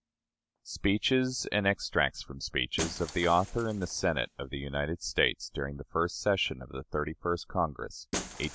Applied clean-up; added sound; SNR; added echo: none; Shatter; 15 dB; none.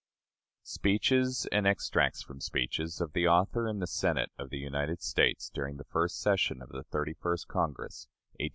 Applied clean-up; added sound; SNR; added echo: none; none; none; none.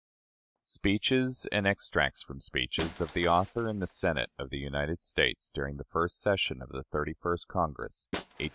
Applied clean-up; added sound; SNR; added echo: neural mask model RNNoise.